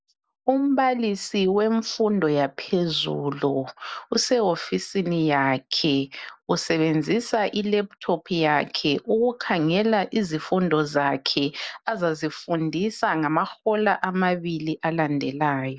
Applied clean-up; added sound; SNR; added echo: none; none; none; none.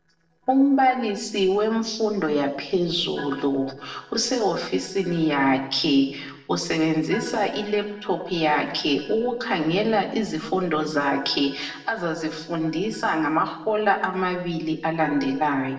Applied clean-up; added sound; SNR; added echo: neural separator model SepFormer DNS4.